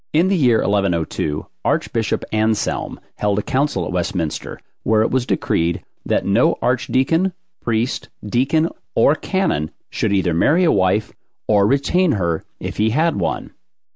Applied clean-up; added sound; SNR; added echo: none; none; none; none.